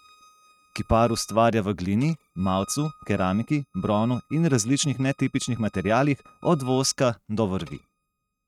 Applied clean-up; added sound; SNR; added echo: neural mask model RNNoise.